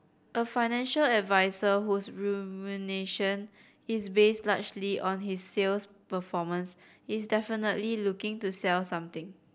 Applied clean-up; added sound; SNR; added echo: none; none; none; none.